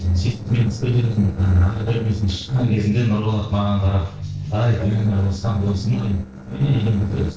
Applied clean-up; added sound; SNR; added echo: neural separator model SepFormer DNS4.